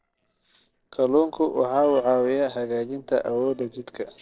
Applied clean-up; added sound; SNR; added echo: neural separator model SepFormer DNS4.